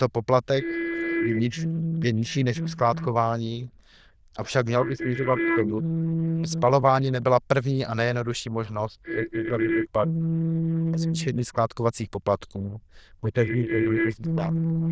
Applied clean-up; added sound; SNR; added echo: neural diffusion model UNIVERSE++.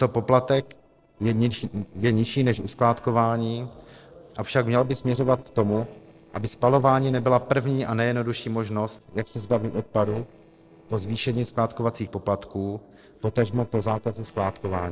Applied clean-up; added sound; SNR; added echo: neural separator model SepFormer DNS4.